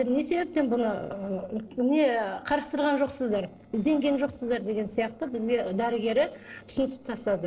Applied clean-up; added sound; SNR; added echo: neural separator model SepFormer DNS4.